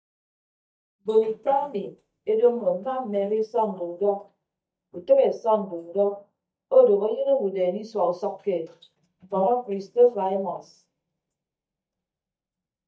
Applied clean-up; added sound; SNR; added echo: neural mask model DeepFilterNet 3.